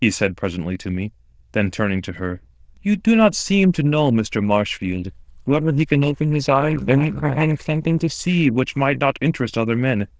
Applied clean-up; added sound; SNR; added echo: neural diffusion model UNIVERSE++.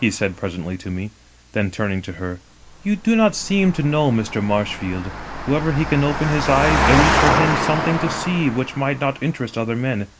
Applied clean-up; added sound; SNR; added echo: none; Engine; 4 dB; none.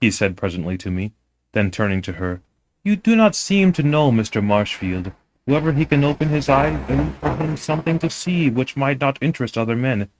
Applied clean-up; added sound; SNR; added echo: neural mask model RNNoise.